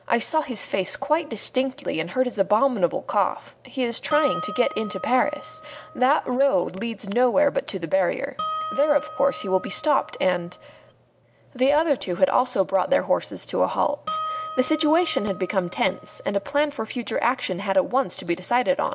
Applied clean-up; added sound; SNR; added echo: none; Harp; 11 dB; none.